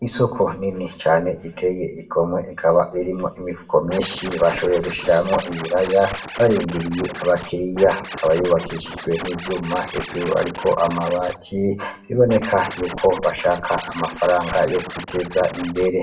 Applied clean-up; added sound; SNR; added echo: none; Scratching (performance technique); 12 dB; reverberation time 0.5 s.